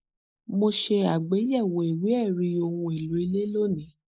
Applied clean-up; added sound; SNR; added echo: neural mask model Resemble Enhance denoiser.